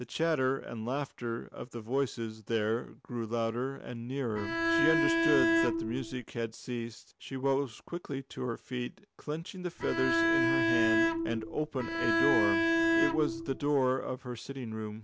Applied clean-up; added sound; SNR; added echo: none; Bowed string instrument; -5 dB; none.